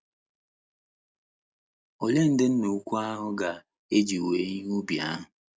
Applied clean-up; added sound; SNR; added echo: none; none; none; none.